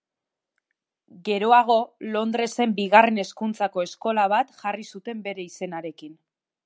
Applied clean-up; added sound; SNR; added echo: none; none; none; none.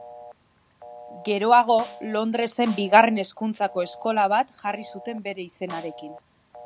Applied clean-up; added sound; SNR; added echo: none; Telephone + Snare drum; 19 dB; none.